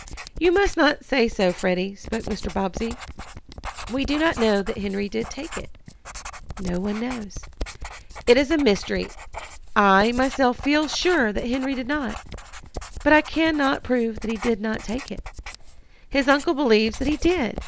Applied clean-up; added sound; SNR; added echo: none; Writing; 13 dB; none.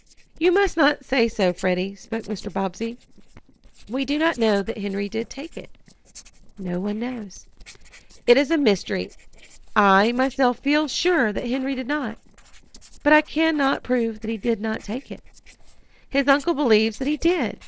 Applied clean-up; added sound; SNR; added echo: neural separator model SepFormer DNS4.